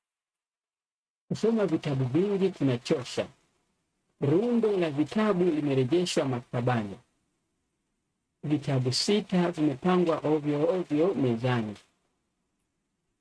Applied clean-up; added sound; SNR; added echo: neural mask model RNNoise.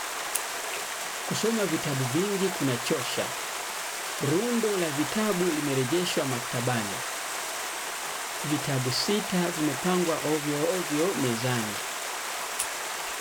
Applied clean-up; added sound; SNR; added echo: none; Stream; 3 dB; none.